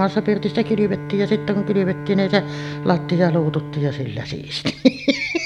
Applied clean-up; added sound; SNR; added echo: none; Bowed string instrument; 11 dB; none.